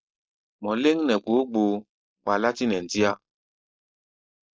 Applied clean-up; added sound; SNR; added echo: neural mask model Resemble Enhance denoiser.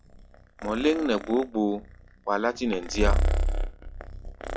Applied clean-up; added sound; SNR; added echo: classical method log-MMSE.